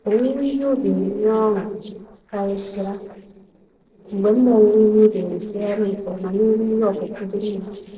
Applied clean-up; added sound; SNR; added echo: neural separator model SepFormer DNS4.